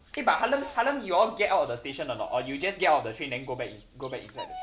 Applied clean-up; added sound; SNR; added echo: none; Bird vocalization, bird call, bird song; 19 dB; none.